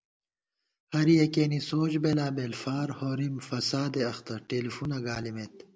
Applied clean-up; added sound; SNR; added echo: none; none; none; none.